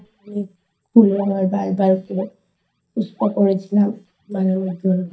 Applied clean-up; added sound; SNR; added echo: neural mask model DeepFilterNet 3.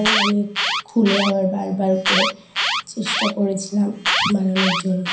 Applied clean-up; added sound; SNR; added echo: none; Alarm; 2 dB; reverberation time 0.5 s.